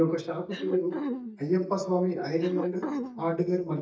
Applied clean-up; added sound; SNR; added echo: neural mask model DeepFilterNet 3.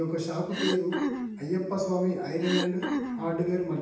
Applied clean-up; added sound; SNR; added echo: none; Cough; 3 dB; reverberation time 0.9 s.